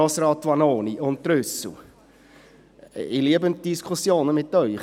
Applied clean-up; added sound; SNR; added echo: none; none; none; none.